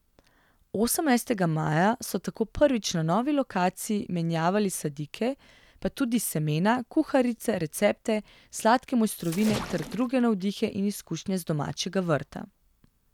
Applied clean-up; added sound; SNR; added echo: none; Splash, splatter; 13 dB; none.